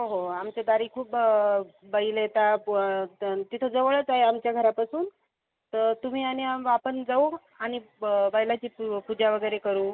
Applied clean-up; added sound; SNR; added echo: none; none; none; none.